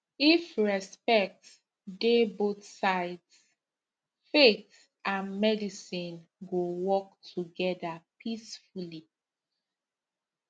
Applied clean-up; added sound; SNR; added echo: none; none; none; none.